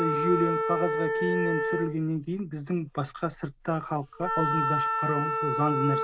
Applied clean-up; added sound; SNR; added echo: none; Wind instrument, woodwind instrument; 0 dB; none.